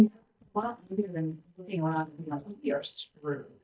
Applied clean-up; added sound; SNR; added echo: neural mask model DeepFilterNet 3.